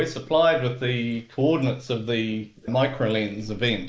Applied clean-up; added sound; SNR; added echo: neural mask model Resemble Enhance denoiser.